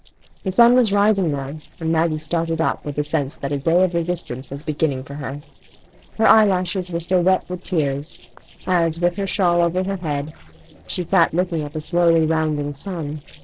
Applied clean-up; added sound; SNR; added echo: neural separator model SepFormer DNS4.